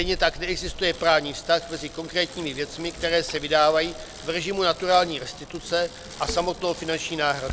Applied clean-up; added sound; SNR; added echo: none; Bicycle; 14 dB; none.